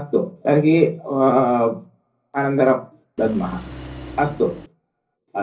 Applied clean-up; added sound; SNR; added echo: none; Engine; 15 dB; reverberation time 0.5 s.